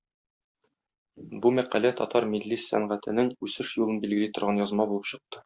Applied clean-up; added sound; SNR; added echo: none; none; none; none.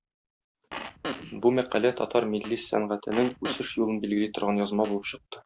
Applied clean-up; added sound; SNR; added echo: none; Fart; 13 dB; none.